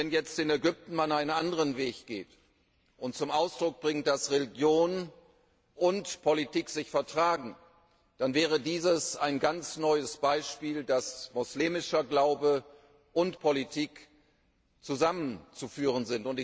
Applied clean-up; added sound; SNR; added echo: none; none; none; none.